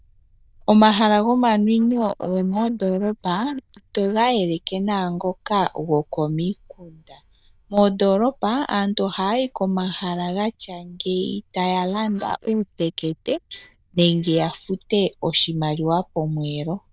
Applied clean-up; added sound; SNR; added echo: neural diffusion model UNIVERSE++.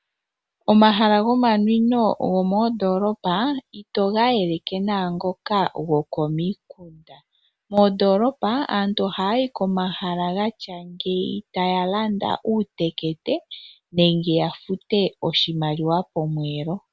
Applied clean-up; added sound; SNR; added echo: none; none; none; none.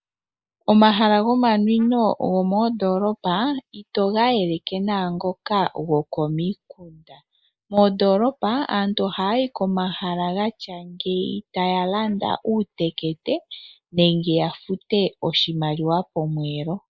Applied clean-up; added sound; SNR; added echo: neural mask model Resemble Enhance denoiser.